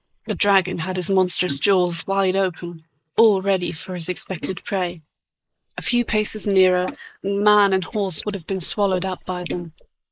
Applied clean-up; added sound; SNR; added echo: neural mask model Resemble Enhance denoiser.